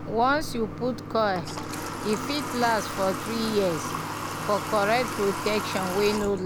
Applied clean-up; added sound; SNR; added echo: none; Water tap, faucet / Water; 5 dB; none.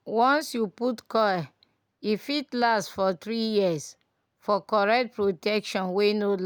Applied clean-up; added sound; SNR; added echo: none; none; none; none.